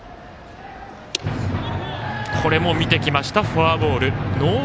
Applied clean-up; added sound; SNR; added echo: none; none; none; none.